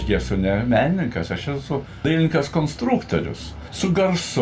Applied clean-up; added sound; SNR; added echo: none; Bowed string instrument; 15 dB; reverberation time 0.2 s.